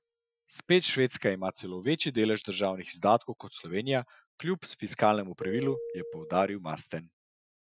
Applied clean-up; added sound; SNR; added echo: classical method Wiener filter.